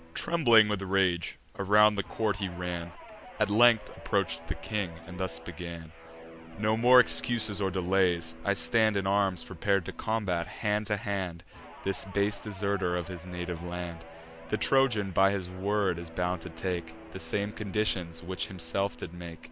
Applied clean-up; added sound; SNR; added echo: none; Guitar; 18 dB; none.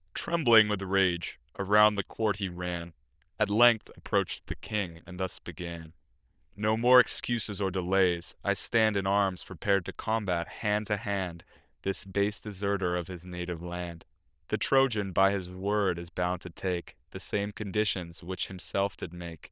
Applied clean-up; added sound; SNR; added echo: neural diffusion model UNIVERSE++.